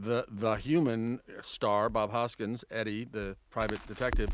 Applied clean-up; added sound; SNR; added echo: none; Crackle; 9 dB; none.